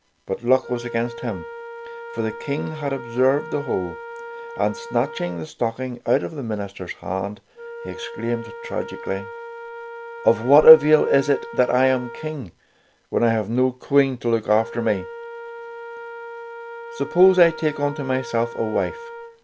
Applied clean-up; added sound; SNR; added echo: none; Wind instrument, woodwind instrument; 14 dB; none.